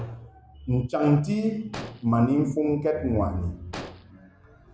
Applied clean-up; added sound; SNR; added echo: none; Explosion; 16 dB; none.